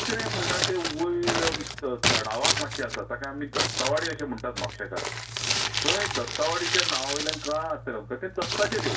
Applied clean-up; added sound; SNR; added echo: none; Crumpling, crinkling; -2 dB; reverberation time 0.2 s.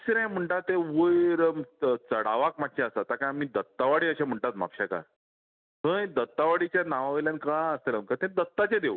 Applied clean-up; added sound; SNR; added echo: none; none; none; none.